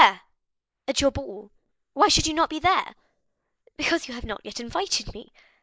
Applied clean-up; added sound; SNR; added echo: neural mask model Resemble Enhance denoiser.